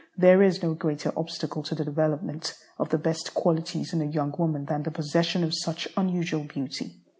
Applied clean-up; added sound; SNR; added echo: none; none; none; none.